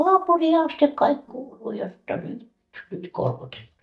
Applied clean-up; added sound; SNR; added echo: neural mask model DeepFilterNet 3.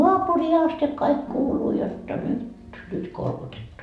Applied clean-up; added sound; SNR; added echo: none; Piano; 15 dB; none.